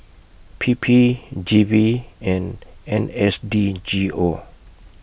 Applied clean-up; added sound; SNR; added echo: none; none; none; none.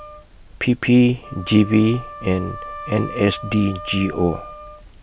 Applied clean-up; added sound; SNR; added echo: none; Wind instrument, woodwind instrument; 16 dB; none.